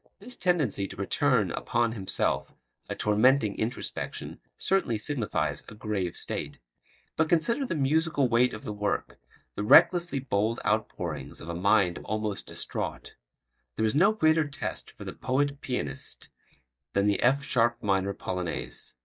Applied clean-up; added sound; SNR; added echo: neural mask model DeepFilterNet 3.